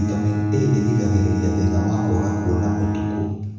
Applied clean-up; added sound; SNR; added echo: none; Bowed string instrument; 3 dB; reverberation time 1.1 s.